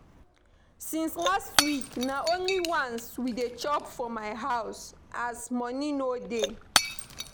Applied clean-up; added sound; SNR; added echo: none; Shatter / Crushing; 3 dB; none.